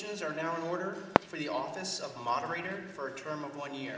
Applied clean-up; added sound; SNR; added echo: none; Fireworks; 1 dB; none.